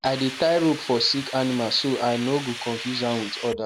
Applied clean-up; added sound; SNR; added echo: none; Hiss; 11 dB; none.